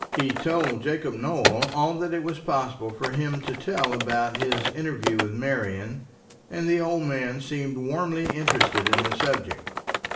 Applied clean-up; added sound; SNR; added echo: none; Typing; 3 dB; reverberation time 0.6 s.